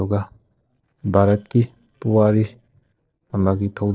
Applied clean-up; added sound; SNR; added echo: neural separator model SepFormer DNS4.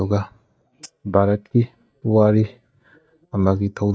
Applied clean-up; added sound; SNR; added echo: neural mask model DeepFilterNet 3.